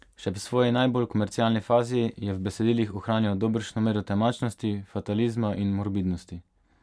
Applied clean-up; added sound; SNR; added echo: none; none; none; none.